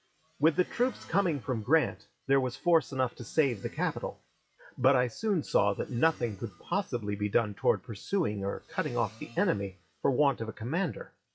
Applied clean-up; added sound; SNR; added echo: classical method WPE with log-MMSE.